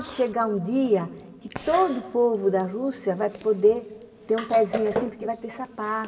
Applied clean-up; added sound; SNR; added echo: none; Chewing, mastication; 13 dB; reverberation time 1.8 s.